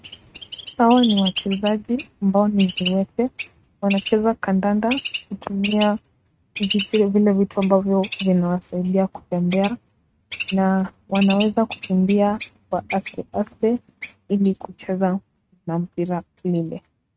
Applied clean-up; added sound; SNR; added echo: neural mask model RNNoise.